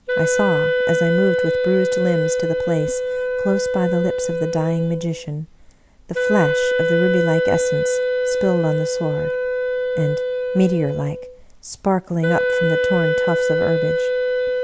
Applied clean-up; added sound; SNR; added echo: none; Wind instrument, woodwind instrument; -2 dB; none.